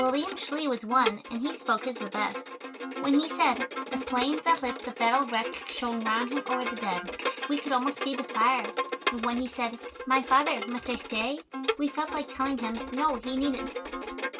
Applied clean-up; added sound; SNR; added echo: none; Bowed string instrument; 6 dB; none.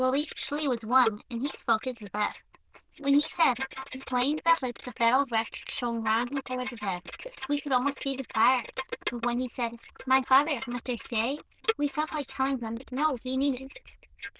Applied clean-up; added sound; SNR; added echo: neural diffusion model UNIVERSE++.